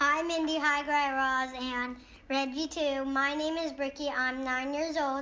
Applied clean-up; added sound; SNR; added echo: none; none; none; none.